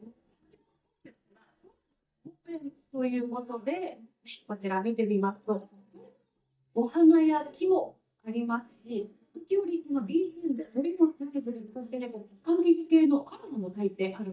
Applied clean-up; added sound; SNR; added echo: neural mask model DeepFilterNet 3.